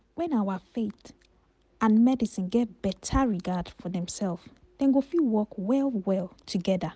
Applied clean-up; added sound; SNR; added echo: none; none; none; none.